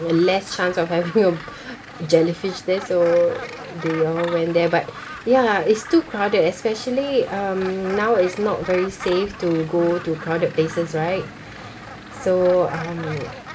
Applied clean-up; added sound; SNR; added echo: none; Gull, seagull; 15 dB; none.